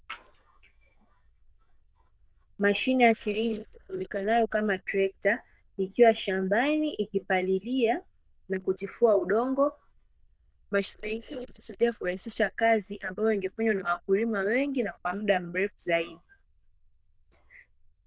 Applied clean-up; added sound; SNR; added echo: neural diffusion model UNIVERSE++.